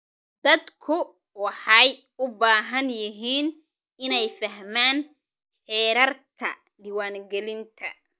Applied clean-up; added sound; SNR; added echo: neural mask model DeepFilterNet 3.